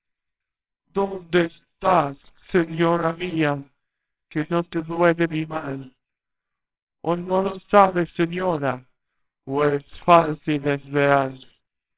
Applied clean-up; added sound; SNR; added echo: neural separator model SepFormer WHAMR!.